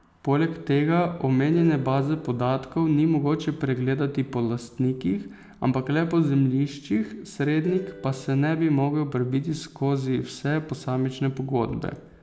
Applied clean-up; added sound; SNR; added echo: none; Plucked string instrument; 17 dB; none.